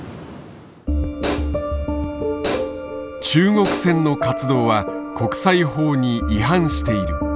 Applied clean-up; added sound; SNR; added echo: none; Hi-hat; 10 dB; none.